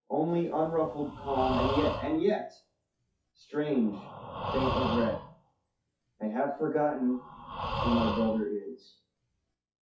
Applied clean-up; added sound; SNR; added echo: classical method WPE with log-MMSE.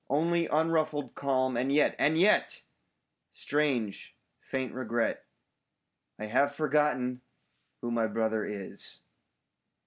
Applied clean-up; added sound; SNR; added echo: none; none; none; none.